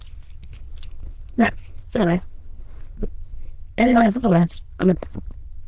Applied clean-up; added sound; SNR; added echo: neural diffusion model UNIVERSE++.